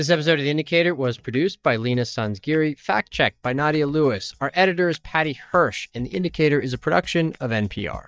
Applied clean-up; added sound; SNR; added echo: neural mask model DeepFilterNet 3.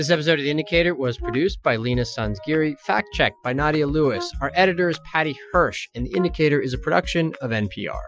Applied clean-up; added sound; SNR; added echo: classical method Wiener filter.